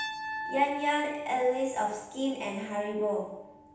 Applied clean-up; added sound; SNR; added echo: none; Piano; 11 dB; reverberation time 0.8 s.